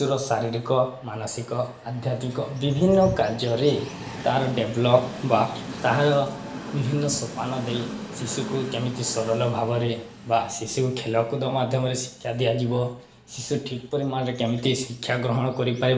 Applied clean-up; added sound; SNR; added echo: none; Train; 14 dB; reverberation time 0.6 s.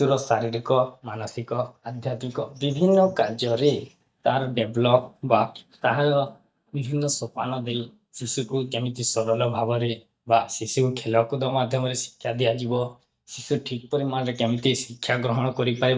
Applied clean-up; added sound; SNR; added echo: neural mask model DeepFilterNet 3.